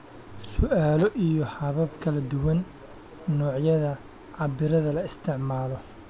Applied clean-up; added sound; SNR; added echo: none; none; none; none.